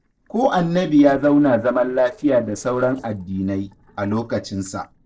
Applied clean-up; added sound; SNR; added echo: neural separator model SepFormer DNS4.